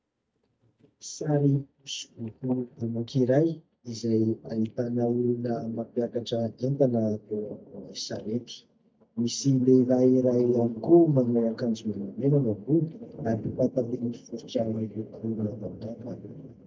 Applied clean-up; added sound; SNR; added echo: neural mask model DeepFilterNet 3.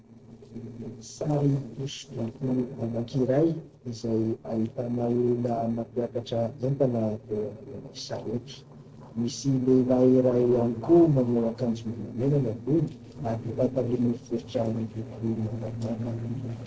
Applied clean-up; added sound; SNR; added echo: neural separator model SepFormer DNS4.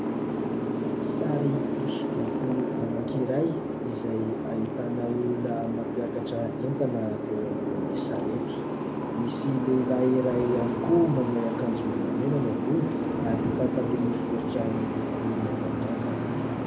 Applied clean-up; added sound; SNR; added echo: none; Boat, Water vehicle; -1 dB; reverberation time 0.3 s.